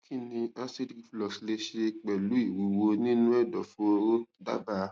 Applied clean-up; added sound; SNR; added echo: none; none; none; none.